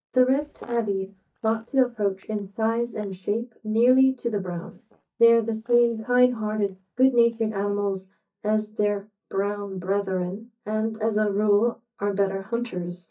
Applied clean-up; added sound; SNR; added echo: neural mask model DeepFilterNet 3.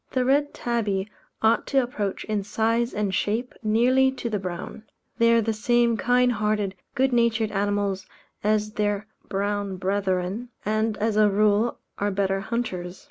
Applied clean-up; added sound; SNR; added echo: none; none; none; none.